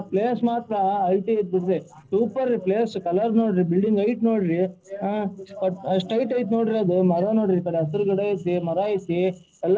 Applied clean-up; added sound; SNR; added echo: neural separator model SepFormer DNS4.